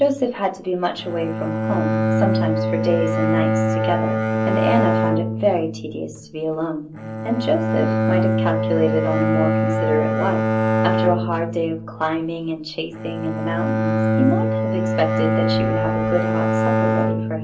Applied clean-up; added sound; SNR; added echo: none; Bowed string instrument; -3 dB; reverberation time 0.3 s.